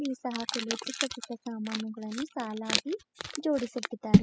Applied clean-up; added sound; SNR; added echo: classical method spectral subtraction.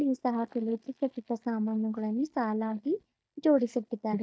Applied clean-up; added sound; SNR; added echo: neural mask model DeepFilterNet 3.